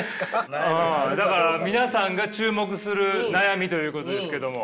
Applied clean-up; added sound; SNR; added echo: none; Bowed string instrument; 19 dB; none.